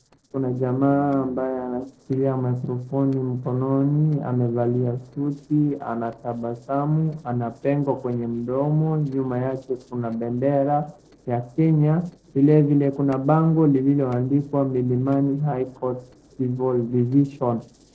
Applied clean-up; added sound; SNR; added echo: neural separator model SepFormer DNS4.